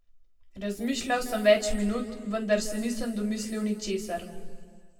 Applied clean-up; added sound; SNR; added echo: none; none; none; reverberation time 1.6 s.